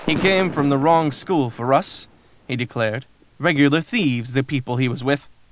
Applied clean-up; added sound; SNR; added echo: neural mask model Resemble Enhance denoiser.